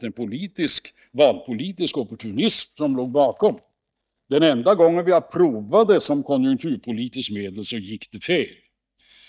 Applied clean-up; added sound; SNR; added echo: neural mask model DeepFilterNet 3.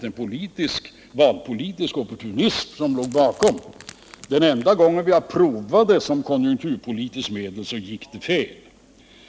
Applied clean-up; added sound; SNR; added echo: none; Wood; 19 dB; none.